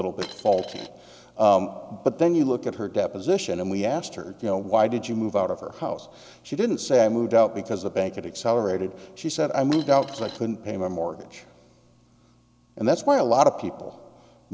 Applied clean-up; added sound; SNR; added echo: none; Coin (dropping); 15 dB; none.